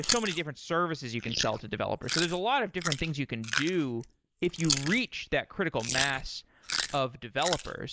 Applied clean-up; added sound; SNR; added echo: neural mask model Resemble Enhance denoiser.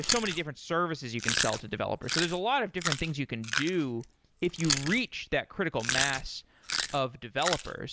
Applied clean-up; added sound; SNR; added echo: none; Chewing, mastication; 3 dB; none.